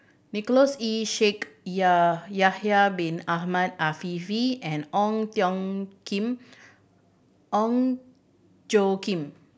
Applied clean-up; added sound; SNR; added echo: none; none; none; none.